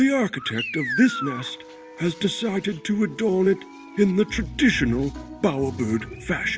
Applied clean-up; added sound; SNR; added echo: none; none; none; none.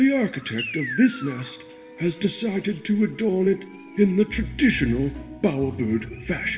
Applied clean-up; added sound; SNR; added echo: none; none; none; reverberation time 1.3 s.